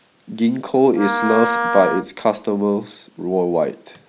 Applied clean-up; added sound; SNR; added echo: none; Wind instrument, woodwind instrument; 4 dB; none.